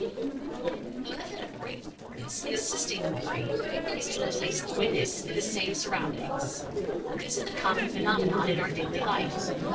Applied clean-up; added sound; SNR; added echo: neural separator model SepFormer DNS4.